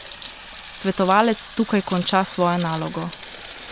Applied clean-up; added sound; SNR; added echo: none; Sink (filling or washing) / Water tap, faucet; 15 dB; none.